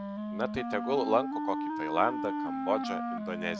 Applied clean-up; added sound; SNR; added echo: none; Wind instrument, woodwind instrument; 2 dB; none.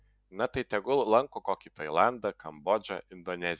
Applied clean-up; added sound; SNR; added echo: none; none; none; none.